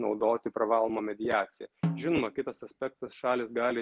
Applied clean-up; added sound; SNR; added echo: none; Snare drum; 8 dB; none.